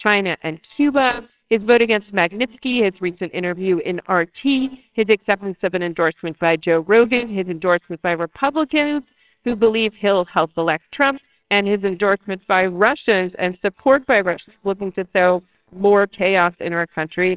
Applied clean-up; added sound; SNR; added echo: neural separator model SepFormer WHAMR!.